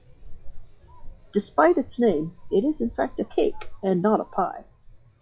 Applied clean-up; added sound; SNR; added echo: classical method log-MMSE.